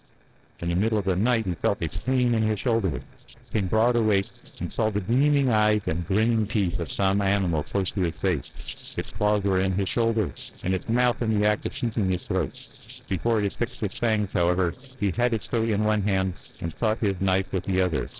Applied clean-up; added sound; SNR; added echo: neural separator model SepFormer DNS4.